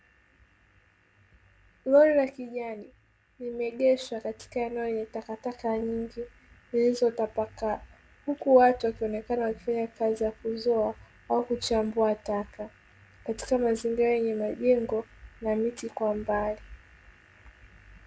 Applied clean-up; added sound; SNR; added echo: none; none; none; none.